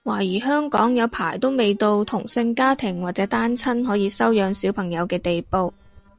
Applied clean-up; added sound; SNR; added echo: neural separator model SepFormer DNS4.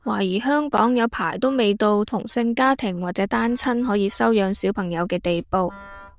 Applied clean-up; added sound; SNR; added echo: neural diffusion model UNIVERSE++.